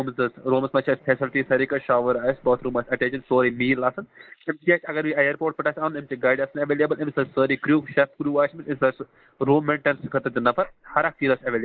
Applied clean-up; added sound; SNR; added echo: neural mask model Resemble Enhance denoiser.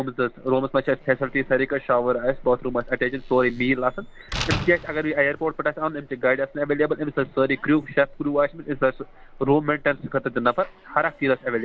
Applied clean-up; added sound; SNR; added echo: none; Slam; 15 dB; none.